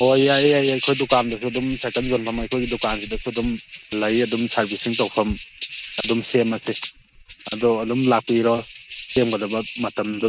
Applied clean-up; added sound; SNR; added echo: neural mask model RNNoise.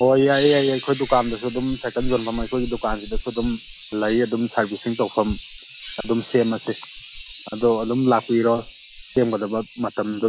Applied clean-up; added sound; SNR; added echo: classical method log-MMSE.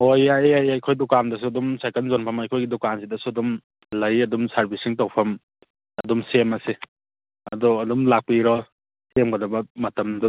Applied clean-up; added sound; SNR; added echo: none; none; none; none.